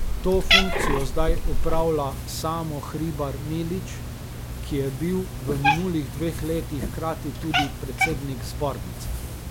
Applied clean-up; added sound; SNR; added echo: none; Cat; -2 dB; none.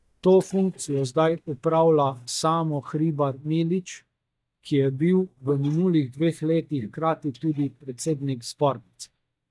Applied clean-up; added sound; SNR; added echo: neural mask model DeepFilterNet 3.